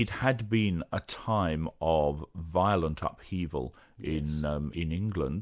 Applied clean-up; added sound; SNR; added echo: none; none; none; none.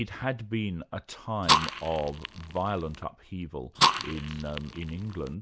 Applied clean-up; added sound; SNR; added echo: none; Fire; -4 dB; none.